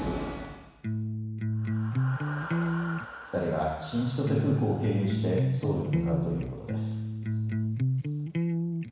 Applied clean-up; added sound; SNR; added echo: none; Electric guitar; -3 dB; reverberation time 1.1 s.